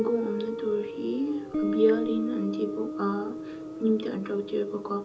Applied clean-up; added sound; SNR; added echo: none; Guitar; 5 dB; reverberation time 0.2 s.